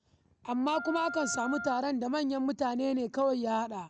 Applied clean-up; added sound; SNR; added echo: none; Wind instrument, woodwind instrument; 10 dB; none.